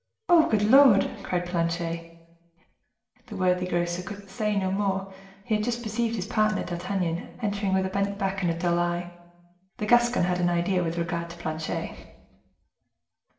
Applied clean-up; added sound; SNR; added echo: none; none; none; reverberation time 0.8 s.